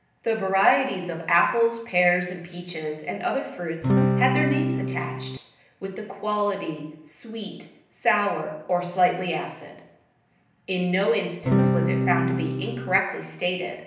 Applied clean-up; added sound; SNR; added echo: none; Acoustic guitar / Strum; -3 dB; reverberation time 0.8 s.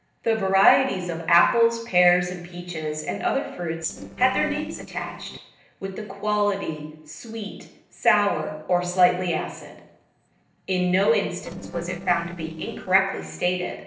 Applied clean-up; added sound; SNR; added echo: neural separator model SepFormer DNS4.